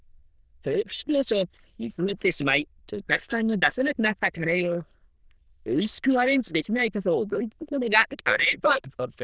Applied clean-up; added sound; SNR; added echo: neural diffusion model UNIVERSE++.